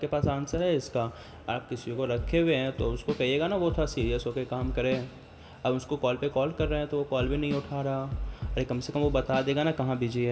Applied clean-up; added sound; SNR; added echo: none; Drum kit; 8 dB; reverberation time 1.6 s.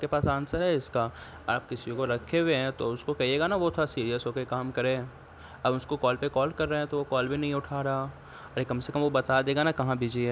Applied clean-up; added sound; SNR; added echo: none; none; none; none.